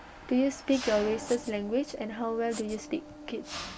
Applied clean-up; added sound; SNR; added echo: none; Mechanisms + Writing; 12 dB; none.